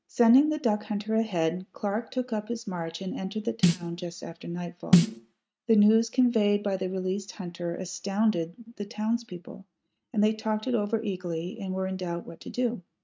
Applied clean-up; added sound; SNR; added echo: neural mask model RNNoise.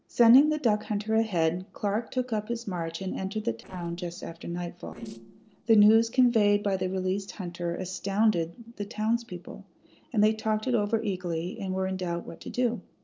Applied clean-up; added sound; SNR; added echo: neural separator model SepFormer DNS4.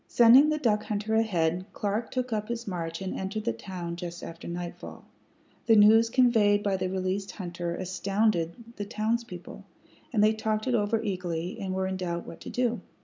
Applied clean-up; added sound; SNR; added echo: none; none; none; none.